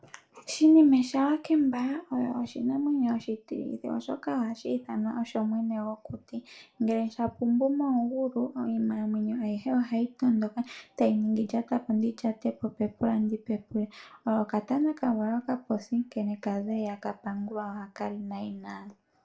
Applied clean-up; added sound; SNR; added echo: none; none; none; reverberation time 0.2 s.